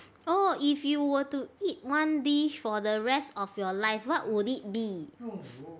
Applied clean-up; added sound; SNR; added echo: none; none; none; none.